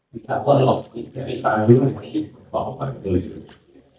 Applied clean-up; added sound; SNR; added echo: neural mask model DeepFilterNet 3.